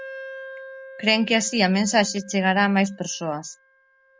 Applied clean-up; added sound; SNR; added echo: none; Wind instrument, woodwind instrument; 18 dB; none.